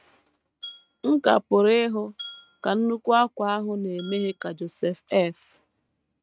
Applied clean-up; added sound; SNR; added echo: neural mask model RNNoise.